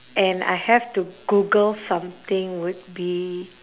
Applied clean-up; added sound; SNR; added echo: none; none; none; none.